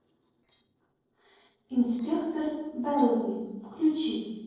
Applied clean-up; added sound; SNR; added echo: neural separator model SepFormer DNS4.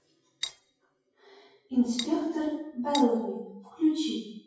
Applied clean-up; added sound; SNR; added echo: classical method WPE with log-MMSE.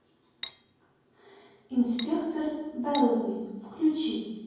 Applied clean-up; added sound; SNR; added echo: none; Cutlery, silverware; 12 dB; reverberation time 1.3 s.